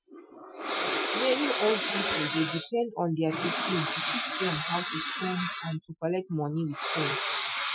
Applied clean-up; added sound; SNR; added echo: classical method Wiener filter.